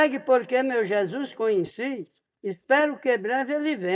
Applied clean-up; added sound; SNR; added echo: neural mask model DeepFilterNet 3.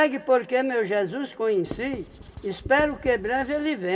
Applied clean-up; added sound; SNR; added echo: none; Writing; 15 dB; reverberation time 2.3 s.